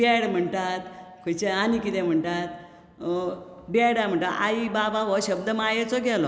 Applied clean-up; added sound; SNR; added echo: none; none; none; none.